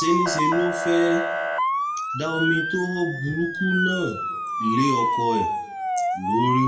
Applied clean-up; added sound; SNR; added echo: none; Motor vehicle (road) / Siren; 0 dB; reverberation time 0.6 s.